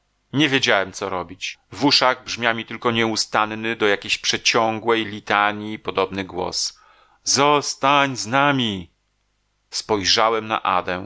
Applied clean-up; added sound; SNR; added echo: none; none; none; none.